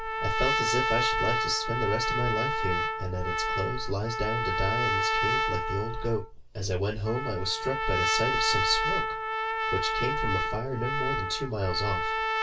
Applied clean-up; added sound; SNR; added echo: none; Trumpet; -1 dB; reverberation time 0.2 s.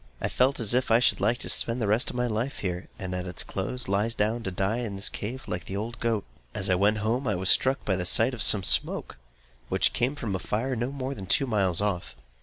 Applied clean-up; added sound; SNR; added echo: none; none; none; none.